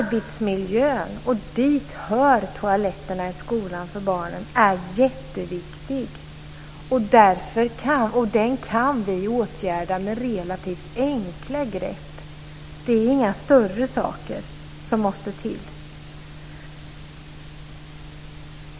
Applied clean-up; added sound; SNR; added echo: none; none; none; none.